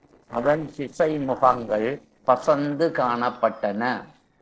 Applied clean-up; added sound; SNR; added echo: neural separator model SepFormer DNS4.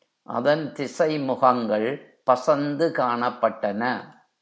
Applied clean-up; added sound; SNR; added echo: none; none; none; none.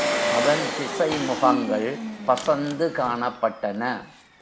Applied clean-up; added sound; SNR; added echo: none; Engine; 4 dB; none.